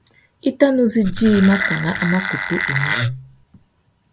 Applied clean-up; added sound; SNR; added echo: none; Wood; 4 dB; none.